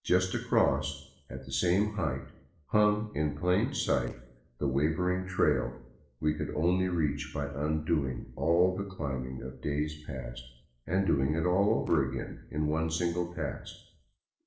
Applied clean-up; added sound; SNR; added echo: neural separator model SepFormer DNS4.